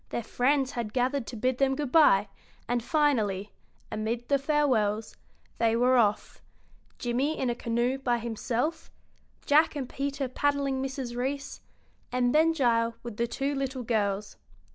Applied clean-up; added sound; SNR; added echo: none; none; none; none.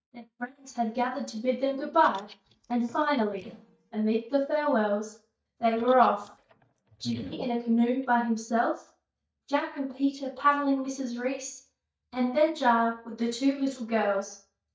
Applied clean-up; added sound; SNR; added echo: neural mask model DeepFilterNet 3.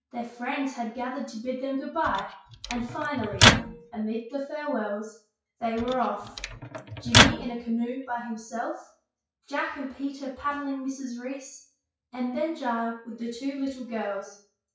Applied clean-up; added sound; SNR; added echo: classical method WPE with log-MMSE.